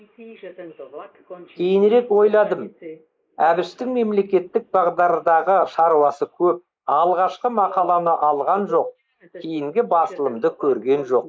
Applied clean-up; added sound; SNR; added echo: neural mask model Resemble Enhance denoiser.